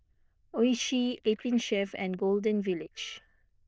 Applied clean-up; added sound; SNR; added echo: neural diffusion model UNIVERSE++.